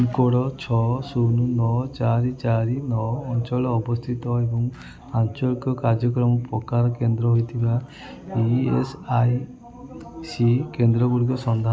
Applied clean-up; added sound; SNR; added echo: none; none; none; none.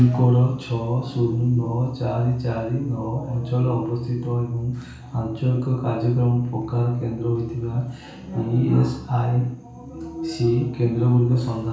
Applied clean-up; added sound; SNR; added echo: none; none; none; reverberation time 0.6 s.